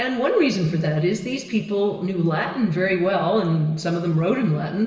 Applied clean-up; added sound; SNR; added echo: none; none; none; reverberation time 1.3 s.